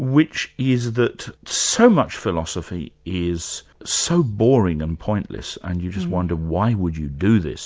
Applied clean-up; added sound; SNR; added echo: none; none; none; none.